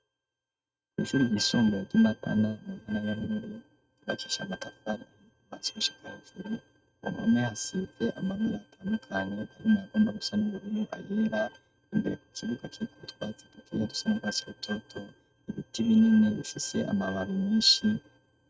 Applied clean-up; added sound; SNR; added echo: neural mask model RNNoise.